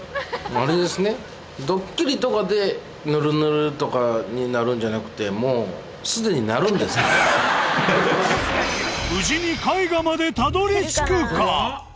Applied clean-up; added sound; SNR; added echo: none; none; none; none.